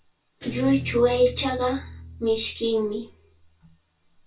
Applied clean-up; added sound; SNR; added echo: none; Guitar; 13 dB; reverberation time 0.2 s.